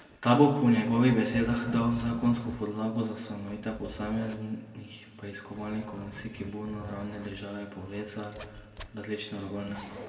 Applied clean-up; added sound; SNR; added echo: none; Zipper (clothing); 16 dB; reverberation time 1.6 s.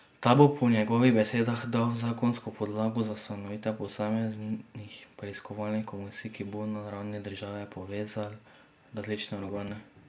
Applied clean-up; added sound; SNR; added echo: none; none; none; none.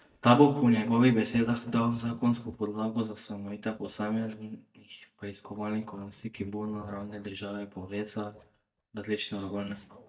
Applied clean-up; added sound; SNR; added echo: neural mask model DeepFilterNet 3.